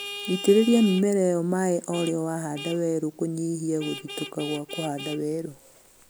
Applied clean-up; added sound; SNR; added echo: none; Vehicle horn, car horn, honking; 14 dB; none.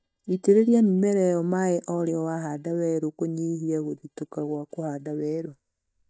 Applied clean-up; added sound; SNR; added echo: neural mask model DeepFilterNet 3.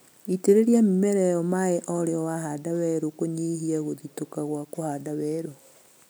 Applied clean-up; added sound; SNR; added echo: none; none; none; none.